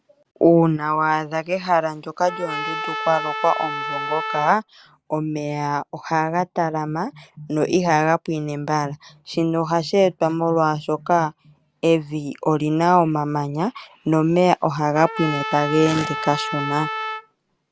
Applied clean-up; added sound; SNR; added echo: none; Trumpet; 8 dB; none.